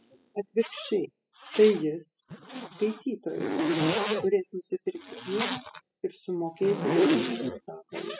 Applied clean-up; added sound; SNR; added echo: classical method spectral subtraction.